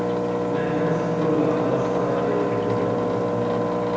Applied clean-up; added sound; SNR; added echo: none; Engine; -4 dB; reverberation time 2.2 s.